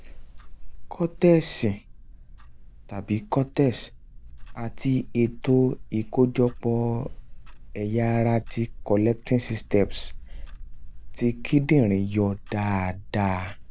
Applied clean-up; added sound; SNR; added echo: none; Clock; 12 dB; none.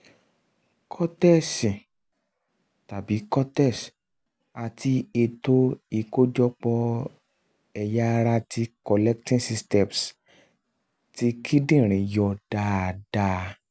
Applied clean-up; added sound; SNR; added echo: none; none; none; none.